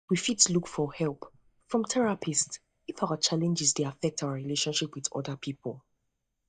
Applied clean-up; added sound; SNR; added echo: neural mask model DeepFilterNet 3.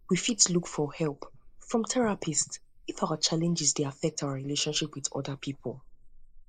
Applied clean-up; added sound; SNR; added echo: neural mask model Resemble Enhance denoiser.